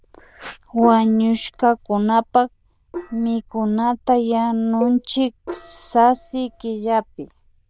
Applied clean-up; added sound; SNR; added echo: neural diffusion model UNIVERSE++.